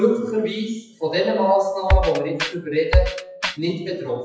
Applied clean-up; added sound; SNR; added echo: classical method WPE with log-MMSE.